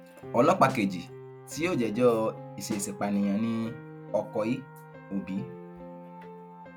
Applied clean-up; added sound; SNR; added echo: none; Snare drum + Piano; 14 dB; none.